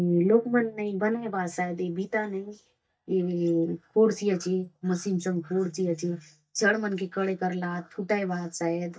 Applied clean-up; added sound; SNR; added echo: neural mask model DeepFilterNet 3.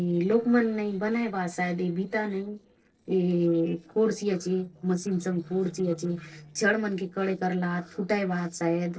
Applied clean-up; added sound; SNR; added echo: neural separator model SepFormer DNS4.